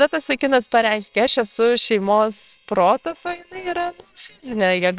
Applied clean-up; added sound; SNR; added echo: neural separator model SepFormer WHAMR!.